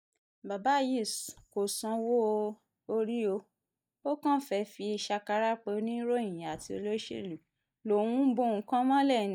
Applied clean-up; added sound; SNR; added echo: neural mask model DeepFilterNet 3.